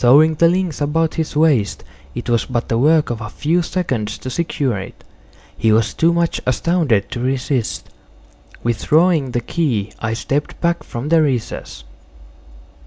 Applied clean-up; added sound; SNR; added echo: none; none; none; none.